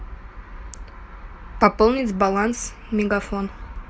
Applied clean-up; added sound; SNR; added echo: none; none; none; none.